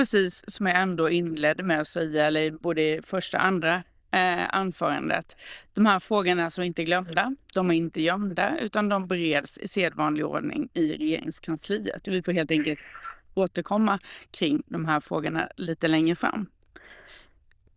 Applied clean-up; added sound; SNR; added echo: neural diffusion model UNIVERSE++.